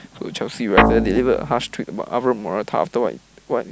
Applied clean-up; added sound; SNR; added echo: none; Guitar; -3 dB; none.